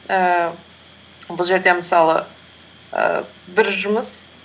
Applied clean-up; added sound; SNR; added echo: none; none; none; none.